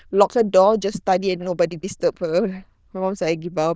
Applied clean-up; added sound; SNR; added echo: neural diffusion model UNIVERSE++.